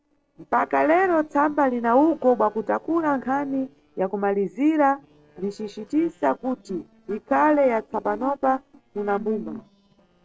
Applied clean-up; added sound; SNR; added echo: neural separator model SepFormer DNS4.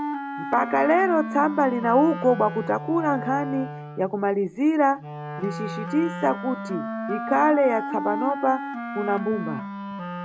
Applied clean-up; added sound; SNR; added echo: none; Wind instrument, woodwind instrument; 8 dB; none.